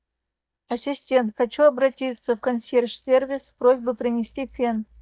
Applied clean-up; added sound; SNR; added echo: neural mask model DeepFilterNet 3.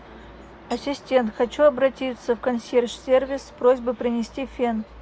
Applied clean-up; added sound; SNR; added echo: none; none; none; none.